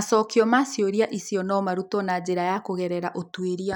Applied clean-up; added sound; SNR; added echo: none; none; none; none.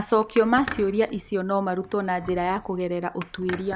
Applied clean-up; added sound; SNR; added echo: none; Squeak; 12 dB; none.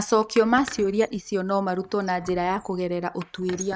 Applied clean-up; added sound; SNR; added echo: neural mask model RNNoise.